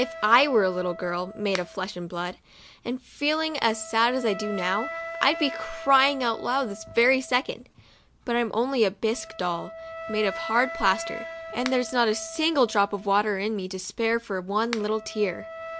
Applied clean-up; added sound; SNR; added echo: none; Wind instrument, woodwind instrument + Finger snapping; 13 dB; none.